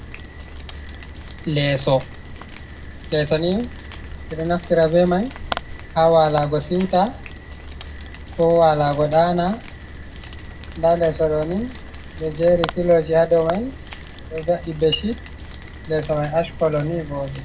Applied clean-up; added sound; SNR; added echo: none; Rain; 13 dB; reverberation time 0.3 s.